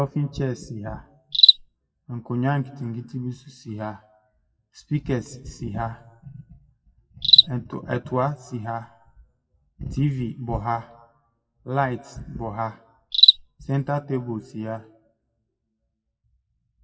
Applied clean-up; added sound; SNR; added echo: classical method WPE with log-MMSE.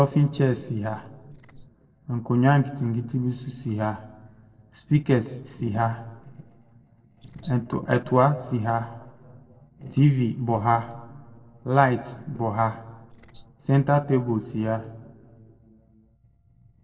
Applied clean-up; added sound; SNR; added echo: neural separator model SepFormer DNS4.